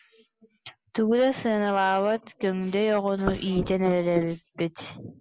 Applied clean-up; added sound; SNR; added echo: neural mask model Resemble Enhance denoiser.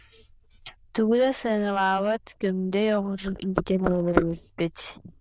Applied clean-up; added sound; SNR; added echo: neural diffusion model UNIVERSE++.